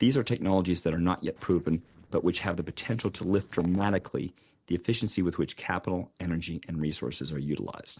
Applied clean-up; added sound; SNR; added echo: neural separator model SepFormer DNS4.